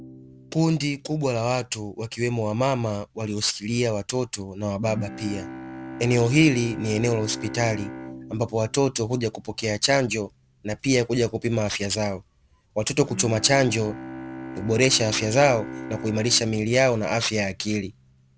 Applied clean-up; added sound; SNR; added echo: none; Bowed string instrument; 15 dB; none.